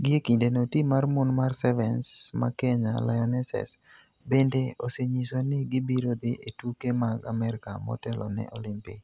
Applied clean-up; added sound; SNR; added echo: none; none; none; none.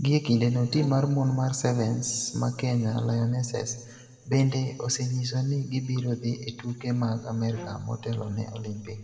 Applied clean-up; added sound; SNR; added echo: none; Bowed string instrument; 19 dB; reverberation time 1.2 s.